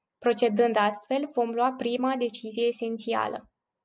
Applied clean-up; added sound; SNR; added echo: none; none; none; none.